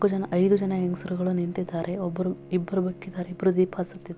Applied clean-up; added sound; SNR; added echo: none; Bowed string instrument; 18 dB; none.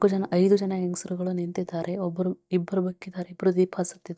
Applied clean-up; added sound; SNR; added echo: neural mask model DeepFilterNet 3.